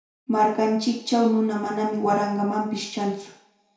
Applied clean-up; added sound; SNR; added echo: none; none; none; reverberation time 0.6 s.